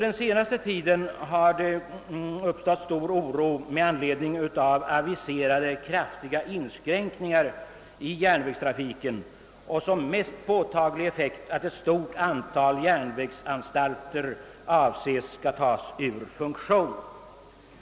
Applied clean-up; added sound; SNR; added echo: none; none; none; none.